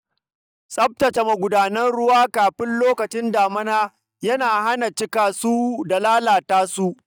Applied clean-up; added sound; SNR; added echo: neural mask model DeepFilterNet 3.